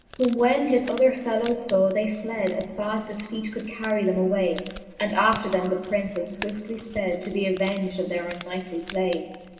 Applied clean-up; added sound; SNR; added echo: none; Crumpling, crinkling; 19 dB; reverberation time 1.3 s.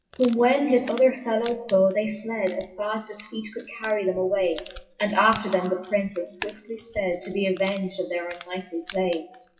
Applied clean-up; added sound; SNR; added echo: classical method WPE with log-MMSE.